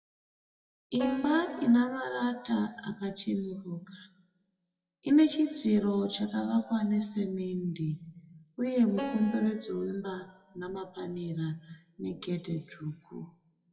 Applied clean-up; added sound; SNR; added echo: classical method WPE with log-MMSE.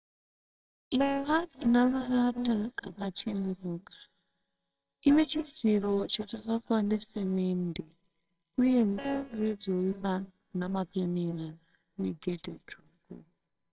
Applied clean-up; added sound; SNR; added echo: neural separator model SepFormer WHAMR!.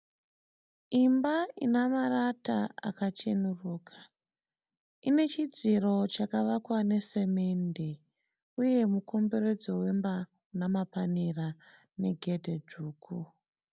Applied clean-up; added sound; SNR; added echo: none; none; none; none.